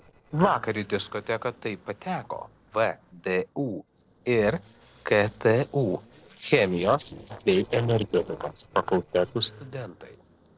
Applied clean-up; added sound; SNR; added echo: neural separator model SepFormer DNS4.